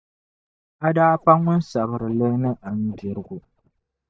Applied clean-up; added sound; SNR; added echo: neural mask model DeepFilterNet 3.